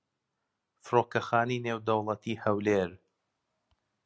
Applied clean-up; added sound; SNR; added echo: none; none; none; none.